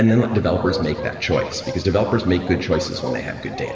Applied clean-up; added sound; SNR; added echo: none; Bark; 11 dB; reverberation time 2.1 s.